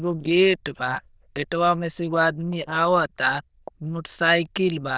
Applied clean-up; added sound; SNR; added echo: neural diffusion model UNIVERSE++.